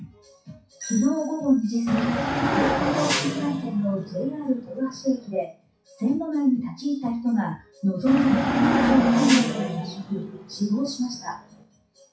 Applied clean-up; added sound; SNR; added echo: classical method WPE with log-MMSE.